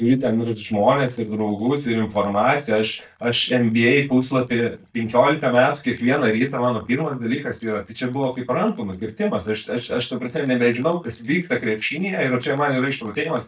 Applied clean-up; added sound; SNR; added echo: neural mask model DeepFilterNet 3.